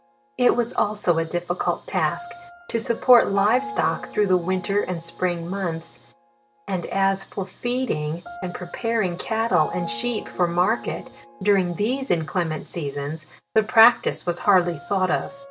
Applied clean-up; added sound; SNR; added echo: none; Piano; 17 dB; none.